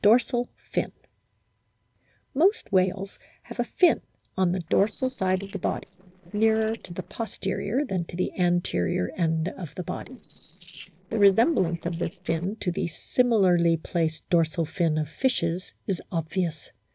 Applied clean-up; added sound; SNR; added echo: neural separator model SepFormer DNS4.